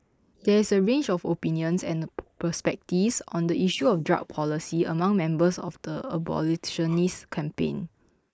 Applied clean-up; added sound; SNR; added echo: neural mask model Resemble Enhance denoiser.